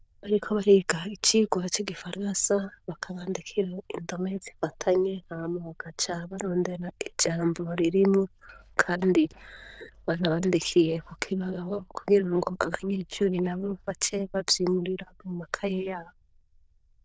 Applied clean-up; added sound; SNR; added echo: neural diffusion model UNIVERSE++.